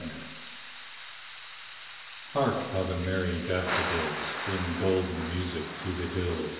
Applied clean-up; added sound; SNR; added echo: none; Thunder / Rain; 6 dB; reverberation time 1.0 s.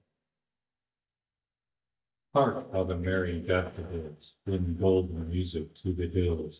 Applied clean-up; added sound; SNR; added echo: neural mask model DeepFilterNet 3.